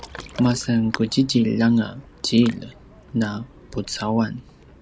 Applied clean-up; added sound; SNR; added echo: none; Ocean; 18 dB; none.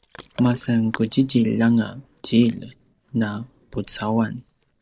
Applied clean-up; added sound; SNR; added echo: neural separator model SepFormer DNS4.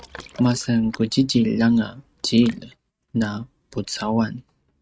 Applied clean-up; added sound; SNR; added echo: neural mask model RNNoise.